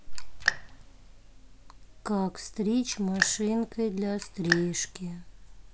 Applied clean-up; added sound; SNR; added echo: none; Raindrop; 4 dB; none.